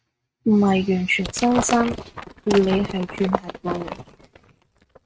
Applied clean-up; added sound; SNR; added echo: neural mask model RNNoise.